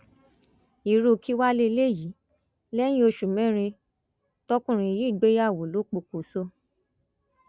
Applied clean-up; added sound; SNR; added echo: none; none; none; none.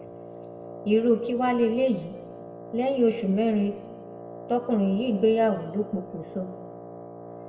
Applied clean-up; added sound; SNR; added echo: none; Wind instrument, woodwind instrument; 15 dB; reverberation time 1.1 s.